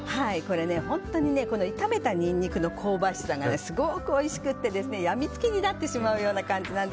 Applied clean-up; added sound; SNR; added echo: none; none; none; none.